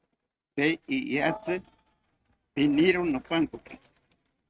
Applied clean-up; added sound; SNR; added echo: neural mask model RNNoise.